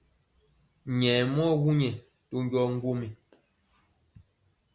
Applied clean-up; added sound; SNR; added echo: none; none; none; none.